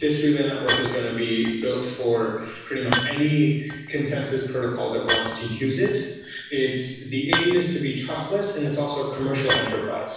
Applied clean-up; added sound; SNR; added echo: none; Shatter; 6 dB; reverberation time 1.1 s.